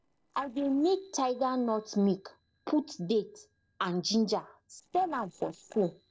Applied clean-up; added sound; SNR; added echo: neural separator model SepFormer DNS4.